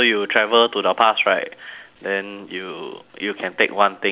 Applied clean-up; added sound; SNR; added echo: none; none; none; none.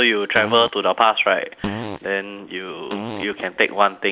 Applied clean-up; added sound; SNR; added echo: neural mask model Resemble Enhance denoiser.